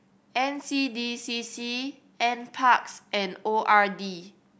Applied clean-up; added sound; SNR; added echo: none; none; none; none.